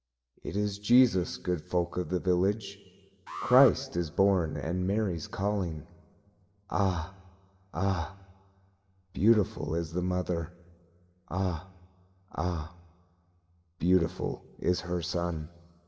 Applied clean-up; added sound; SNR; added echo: none; Alarm; 12 dB; reverberation time 1.4 s.